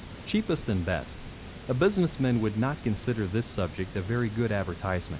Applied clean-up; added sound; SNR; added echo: none; Water; 13 dB; none.